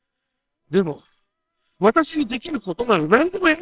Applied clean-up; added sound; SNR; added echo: neural separator model SepFormer WHAMR!.